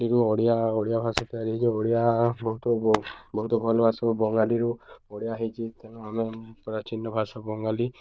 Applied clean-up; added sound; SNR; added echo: neural diffusion model UNIVERSE++.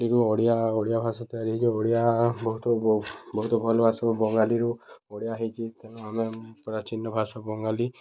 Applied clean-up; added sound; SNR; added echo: none; none; none; none.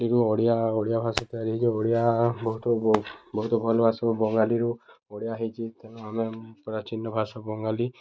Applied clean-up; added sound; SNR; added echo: neural mask model RNNoise.